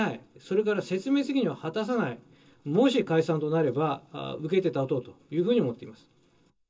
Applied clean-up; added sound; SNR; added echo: none; none; none; reverberation time 0.2 s.